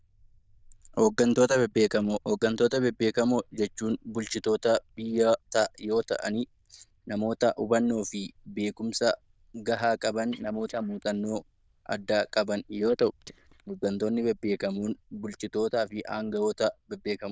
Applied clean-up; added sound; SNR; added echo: neural diffusion model UNIVERSE++.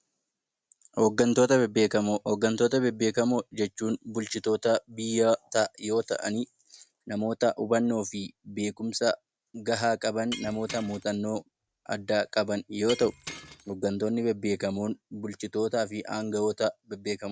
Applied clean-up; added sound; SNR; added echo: none; Shatter; 17 dB; none.